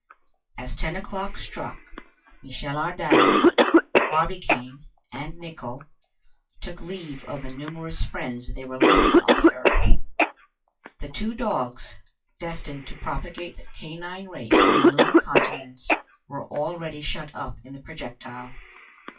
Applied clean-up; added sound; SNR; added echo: classical method WPE with log-MMSE.